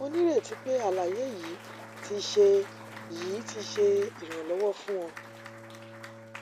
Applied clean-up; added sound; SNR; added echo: none; Bowed string instrument + Applause / Cheering; 15 dB; none.